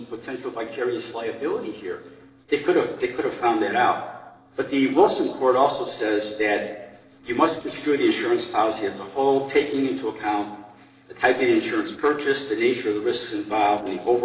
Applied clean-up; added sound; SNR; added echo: neural separator model SepFormer DNS4.